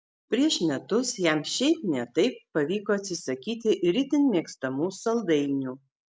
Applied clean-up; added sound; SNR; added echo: none; none; none; none.